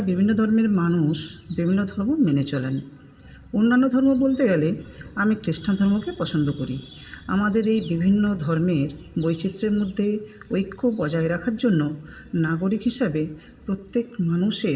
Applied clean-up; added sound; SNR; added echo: none; none; none; reverberation time 1.6 s.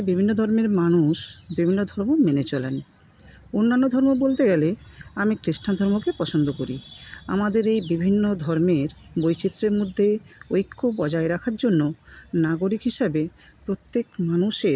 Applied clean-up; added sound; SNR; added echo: none; none; none; none.